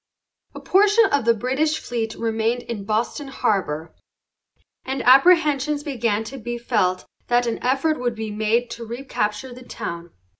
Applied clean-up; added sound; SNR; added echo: none; none; none; none.